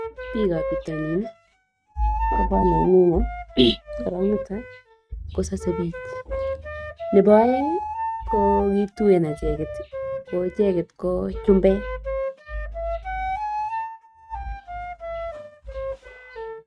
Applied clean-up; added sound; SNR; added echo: neural mask model RNNoise.